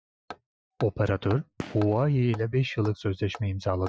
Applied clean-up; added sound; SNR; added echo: classical method Wiener filter.